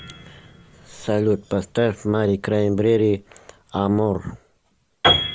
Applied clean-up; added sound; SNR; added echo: none; Piano; 6 dB; none.